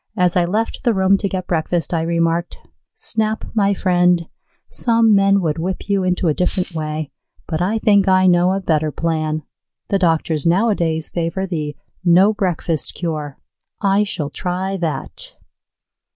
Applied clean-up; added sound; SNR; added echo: none; Tambourine; 3 dB; none.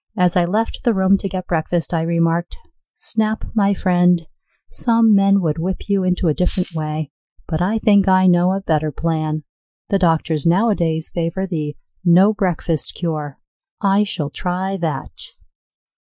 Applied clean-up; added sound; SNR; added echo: classical method Wiener filter.